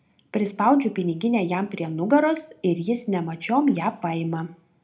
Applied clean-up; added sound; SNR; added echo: none; none; none; reverberation time 0.2 s.